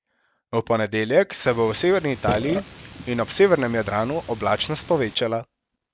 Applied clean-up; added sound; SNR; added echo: none; Burping, eructation; 12 dB; none.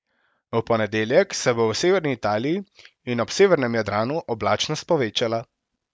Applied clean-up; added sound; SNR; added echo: none; none; none; none.